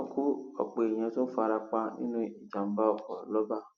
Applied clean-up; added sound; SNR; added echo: none; none; none; none.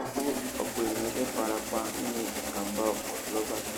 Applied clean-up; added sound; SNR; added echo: none; Engine starting; 1 dB; none.